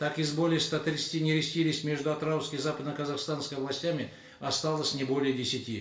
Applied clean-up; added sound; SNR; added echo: none; none; none; reverberation time 0.4 s.